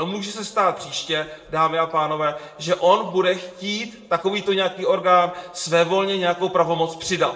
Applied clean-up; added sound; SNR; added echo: none; none; none; reverberation time 0.7 s.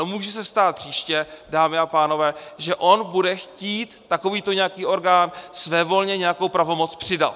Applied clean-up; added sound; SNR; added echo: none; none; none; none.